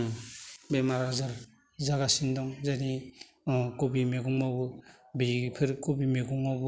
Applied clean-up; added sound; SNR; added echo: none; none; none; none.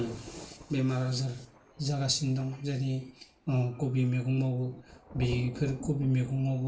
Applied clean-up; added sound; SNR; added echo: none; Thunder; 17 dB; reverberation time 0.2 s.